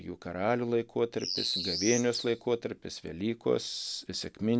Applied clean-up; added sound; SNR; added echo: none; Bird; 4 dB; none.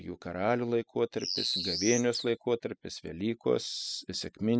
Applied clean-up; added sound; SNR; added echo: classical method spectral subtraction.